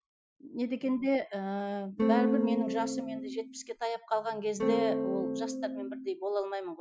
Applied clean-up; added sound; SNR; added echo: classical method Wiener filter.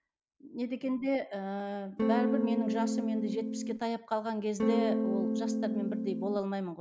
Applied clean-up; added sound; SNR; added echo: none; Electric guitar / Strum; -4 dB; none.